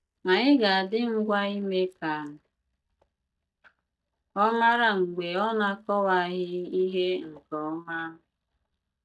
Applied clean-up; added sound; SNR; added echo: neural mask model DeepFilterNet 3.